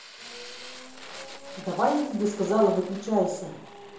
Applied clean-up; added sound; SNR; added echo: none; Fire; 17 dB; reverberation time 2.8 s.